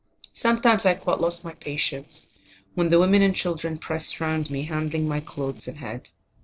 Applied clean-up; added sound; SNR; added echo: neural separator model SepFormer DNS4.